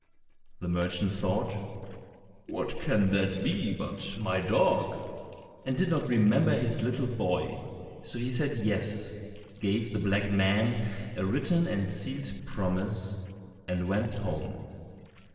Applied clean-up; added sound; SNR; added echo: neural separator model SepFormer DNS4.